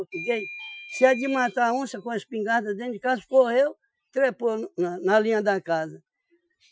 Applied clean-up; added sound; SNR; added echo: classical method Wiener filter.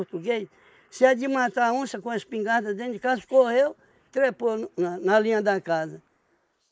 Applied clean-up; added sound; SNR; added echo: neural mask model Resemble Enhance denoiser.